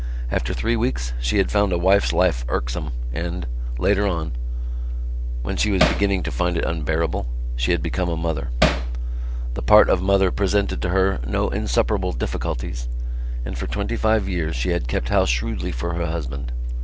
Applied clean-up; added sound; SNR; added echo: none; Hammer; 1 dB; none.